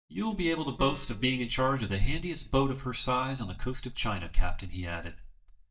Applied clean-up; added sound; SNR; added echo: neural mask model DeepFilterNet 3.